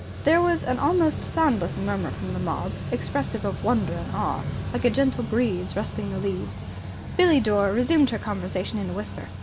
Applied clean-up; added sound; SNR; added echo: none; Mechanical fan; 8 dB; none.